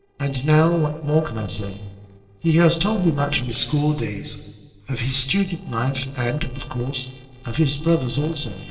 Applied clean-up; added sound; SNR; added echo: neural separator model SepFormer DNS4.